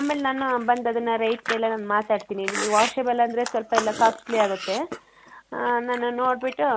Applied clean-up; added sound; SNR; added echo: none; Chewing, mastication; 11 dB; none.